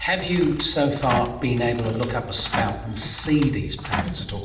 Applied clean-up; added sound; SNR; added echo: none; Door; 9 dB; reverberation time 0.9 s.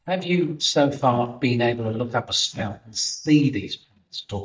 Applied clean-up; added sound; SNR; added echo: neural mask model DeepFilterNet 3.